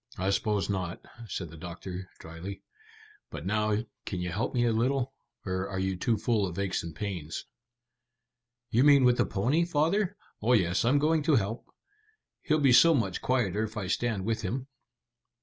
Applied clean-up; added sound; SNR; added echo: none; none; none; none.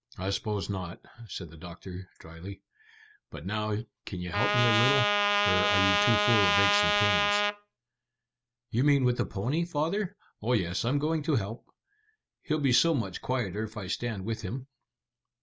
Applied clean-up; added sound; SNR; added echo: none; Trumpet; -5 dB; none.